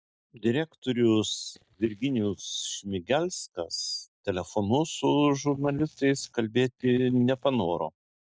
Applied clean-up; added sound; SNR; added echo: neural mask model DeepFilterNet 3.